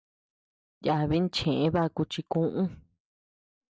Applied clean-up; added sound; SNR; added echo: none; none; none; none.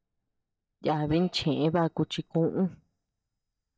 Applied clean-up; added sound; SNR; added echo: neural mask model DeepFilterNet 3.